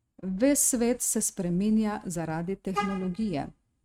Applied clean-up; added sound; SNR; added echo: neural mask model RNNoise.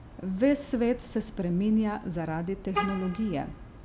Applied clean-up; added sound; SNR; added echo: none; Vehicle horn, car horn, honking; 12 dB; none.